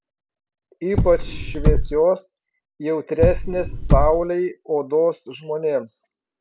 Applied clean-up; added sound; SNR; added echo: none; Car; -3 dB; none.